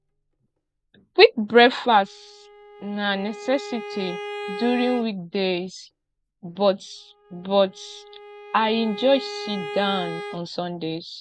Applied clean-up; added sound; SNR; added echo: none; Bowed string instrument; 14 dB; none.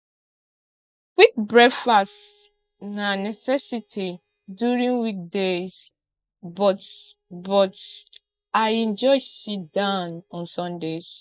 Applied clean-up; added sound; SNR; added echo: neural mask model DeepFilterNet 3.